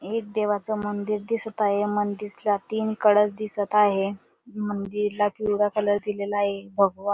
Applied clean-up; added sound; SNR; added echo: none; none; none; none.